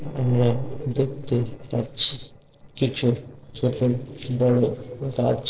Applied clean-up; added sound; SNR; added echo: neural separator model SepFormer DNS4.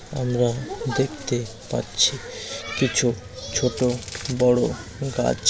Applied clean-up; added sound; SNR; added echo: none; none; none; none.